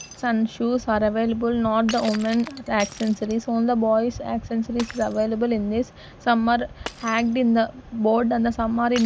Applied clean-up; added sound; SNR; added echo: none; Shatter; 19 dB; none.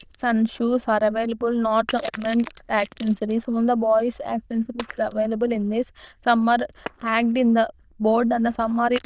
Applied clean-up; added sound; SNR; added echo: neural diffusion model UNIVERSE++.